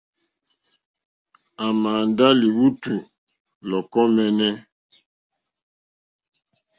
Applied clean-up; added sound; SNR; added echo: none; none; none; none.